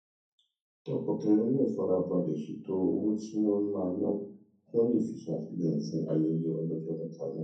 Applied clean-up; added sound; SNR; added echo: none; none; none; reverberation time 0.6 s.